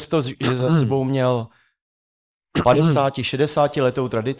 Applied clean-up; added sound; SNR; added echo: neural mask model Resemble Enhance denoiser.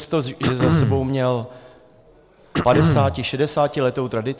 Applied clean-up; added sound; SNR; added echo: none; Cough; 1 dB; none.